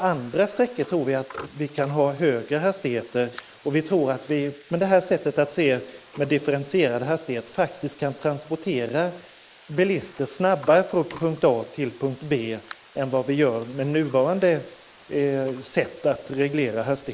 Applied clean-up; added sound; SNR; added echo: neural mask model Resemble Enhance denoiser.